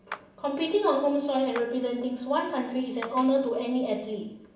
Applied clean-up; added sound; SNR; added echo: none; Clapping; 19 dB; reverberation time 0.7 s.